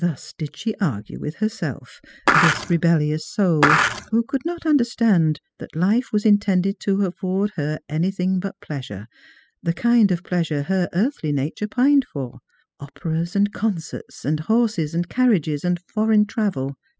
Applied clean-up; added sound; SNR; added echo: classical method spectral subtraction.